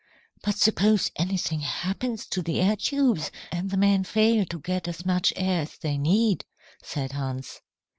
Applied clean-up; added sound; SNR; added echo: none; none; none; none.